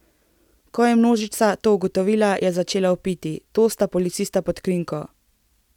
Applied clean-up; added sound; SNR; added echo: none; none; none; none.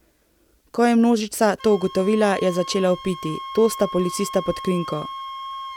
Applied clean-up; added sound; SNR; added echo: none; Wind instrument, woodwind instrument; 13 dB; none.